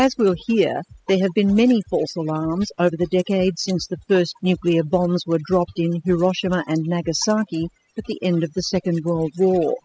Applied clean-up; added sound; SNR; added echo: classical method spectral subtraction.